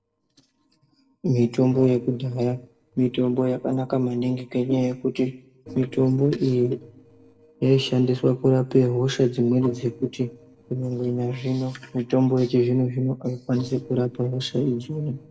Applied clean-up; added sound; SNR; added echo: neural separator model SepFormer DNS4.